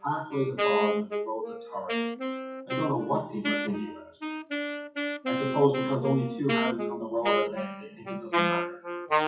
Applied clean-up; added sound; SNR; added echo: classical method WPE with log-MMSE.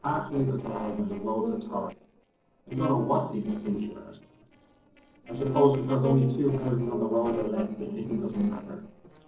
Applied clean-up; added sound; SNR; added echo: neural separator model SepFormer DNS4.